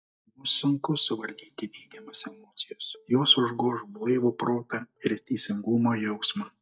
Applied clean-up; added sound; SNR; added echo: neural mask model DeepFilterNet 3.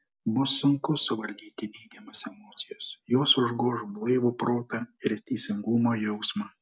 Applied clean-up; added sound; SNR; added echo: none; none; none; none.